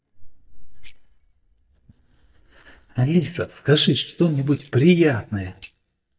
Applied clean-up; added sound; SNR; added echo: neural mask model DeepFilterNet 3.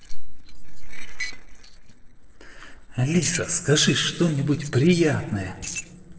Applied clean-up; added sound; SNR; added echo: neural separator model SepFormer DNS4.